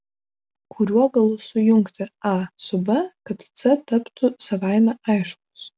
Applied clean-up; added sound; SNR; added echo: none; none; none; none.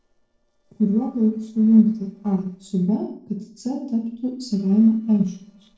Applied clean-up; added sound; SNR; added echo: neural separator model SepFormer DNS4.